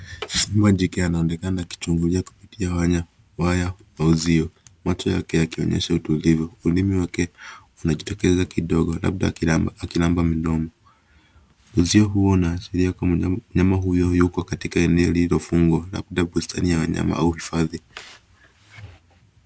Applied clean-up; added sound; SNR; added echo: none; none; none; none.